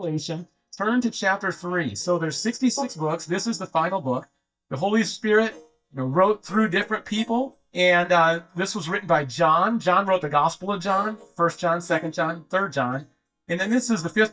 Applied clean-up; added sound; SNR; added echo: neural mask model DeepFilterNet 3.